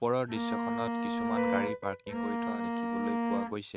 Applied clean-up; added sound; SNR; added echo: neural mask model RNNoise.